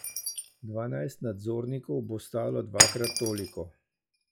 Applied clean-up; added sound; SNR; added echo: classical method log-MMSE.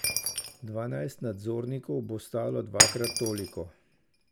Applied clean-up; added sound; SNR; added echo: none; Shatter; -1 dB; none.